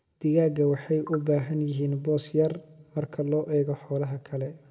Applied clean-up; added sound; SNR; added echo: none; none; none; reverberation time 0.9 s.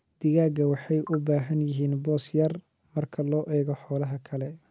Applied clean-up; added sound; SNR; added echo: none; none; none; none.